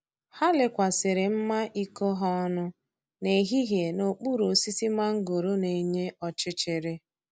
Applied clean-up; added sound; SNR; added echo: none; none; none; none.